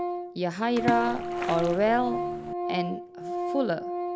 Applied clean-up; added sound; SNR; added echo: none; Organ + Splash, splatter; 3 dB; none.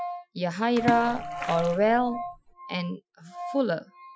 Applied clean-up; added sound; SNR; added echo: classical method Wiener filter.